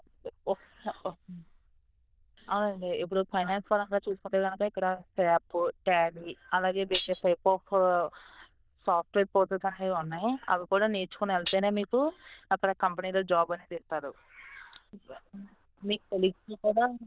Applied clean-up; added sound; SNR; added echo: neural diffusion model UNIVERSE++.